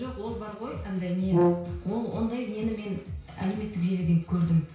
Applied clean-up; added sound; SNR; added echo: none; Brass instrument; -2 dB; reverberation time 0.6 s.